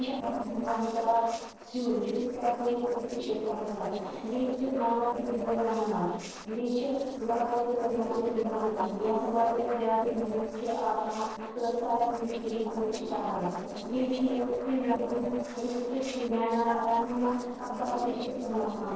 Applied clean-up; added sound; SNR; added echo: neural separator model SepFormer DNS4.